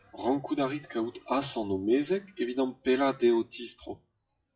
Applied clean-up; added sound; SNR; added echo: classical method WPE with log-MMSE.